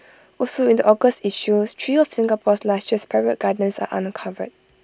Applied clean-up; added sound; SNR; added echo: none; none; none; none.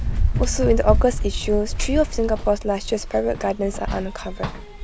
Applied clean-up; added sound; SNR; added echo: none; Run; 1 dB; none.